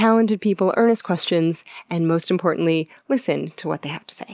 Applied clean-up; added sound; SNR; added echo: none; none; none; none.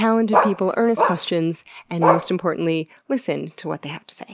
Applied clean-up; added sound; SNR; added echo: none; Bark; 0 dB; none.